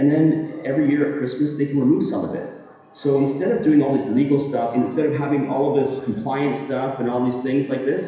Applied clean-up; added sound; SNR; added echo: none; none; none; reverberation time 1.0 s.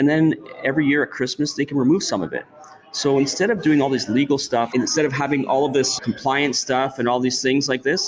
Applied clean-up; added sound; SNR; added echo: none; none; none; none.